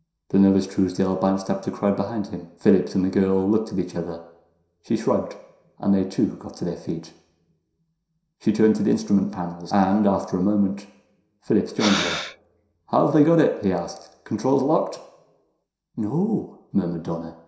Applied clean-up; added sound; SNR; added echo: none; Breathing; 5 dB; reverberation time 0.7 s.